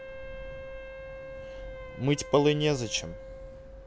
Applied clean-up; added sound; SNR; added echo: none; Wind instrument, woodwind instrument; 12 dB; none.